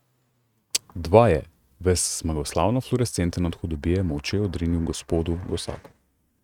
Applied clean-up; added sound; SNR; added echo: neural mask model RNNoise.